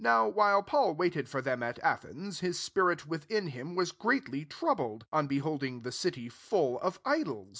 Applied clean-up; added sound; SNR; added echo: none; none; none; none.